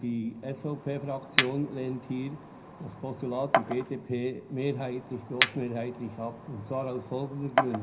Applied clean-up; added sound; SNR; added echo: none; Chink, clink; 1 dB; reverberation time 0.4 s.